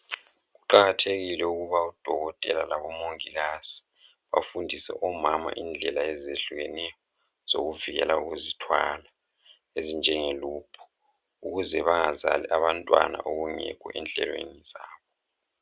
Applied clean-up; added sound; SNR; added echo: none; none; none; none.